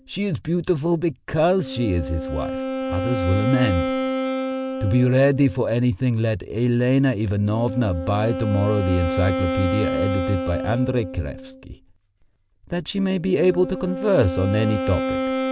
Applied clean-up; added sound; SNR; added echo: none; Wind instrument, woodwind instrument; 5 dB; none.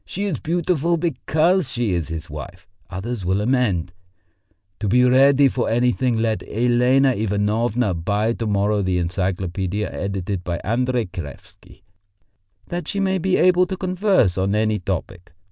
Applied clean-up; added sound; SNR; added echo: none; none; none; none.